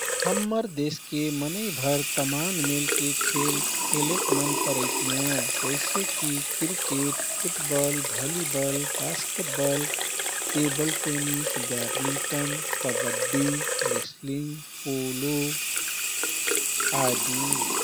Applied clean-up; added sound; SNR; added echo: none; Sink (filling or washing) / Water tap, faucet; -3 dB; none.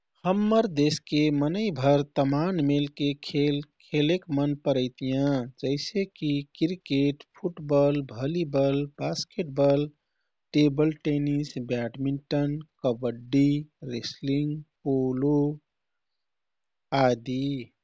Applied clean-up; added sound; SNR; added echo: none; none; none; none.